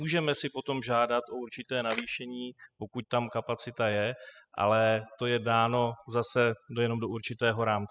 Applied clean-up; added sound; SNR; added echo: classical method spectral subtraction.